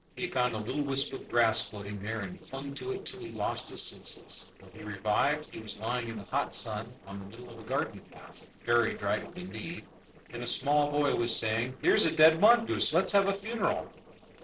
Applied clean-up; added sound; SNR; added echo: neural separator model SepFormer DNS4.